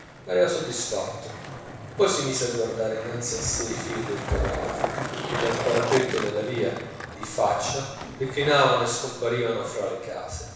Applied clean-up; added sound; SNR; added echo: none; Skateboard; 7 dB; reverberation time 1.1 s.